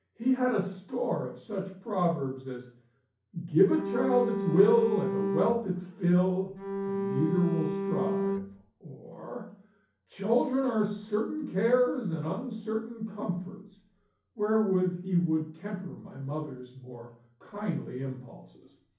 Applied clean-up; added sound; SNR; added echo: none; Bowed string instrument; 2 dB; reverberation time 0.6 s.